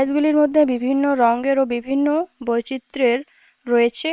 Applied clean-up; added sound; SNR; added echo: neural separator model SepFormer WHAM!.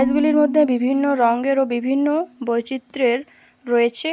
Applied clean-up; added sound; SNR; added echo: none; Marimba, xylophone / Wood; 11 dB; none.